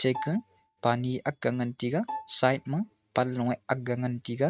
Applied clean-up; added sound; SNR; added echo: neural mask model RNNoise.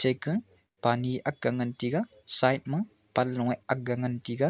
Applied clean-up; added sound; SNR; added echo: none; none; none; none.